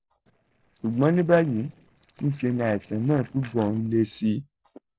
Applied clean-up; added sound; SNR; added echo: neural separator model SepFormer DNS4.